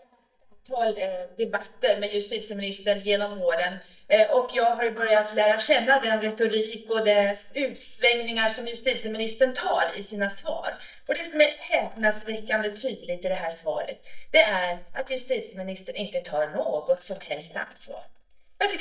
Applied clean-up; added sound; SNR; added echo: neural mask model DeepFilterNet 3.